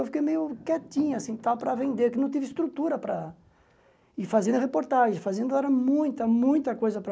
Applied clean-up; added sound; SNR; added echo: none; none; none; none.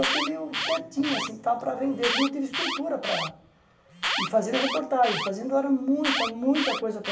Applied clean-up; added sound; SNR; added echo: none; Alarm; 4 dB; reverberation time 0.6 s.